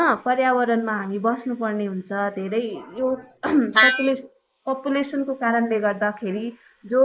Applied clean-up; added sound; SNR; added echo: neural mask model Resemble Enhance denoiser.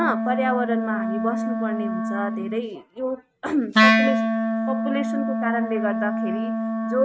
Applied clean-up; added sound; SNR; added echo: neural mask model RNNoise.